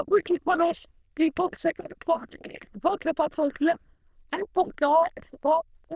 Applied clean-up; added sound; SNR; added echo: neural diffusion model UNIVERSE++.